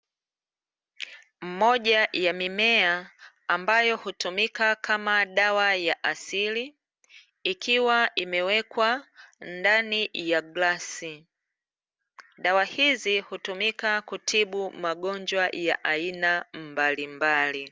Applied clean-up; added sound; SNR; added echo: none; none; none; none.